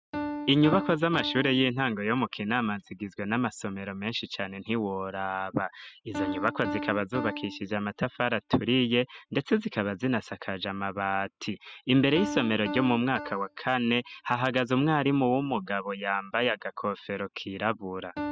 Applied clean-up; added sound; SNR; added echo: classical method spectral subtraction.